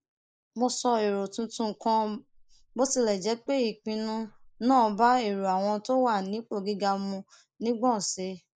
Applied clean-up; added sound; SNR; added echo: neural mask model Resemble Enhance denoiser.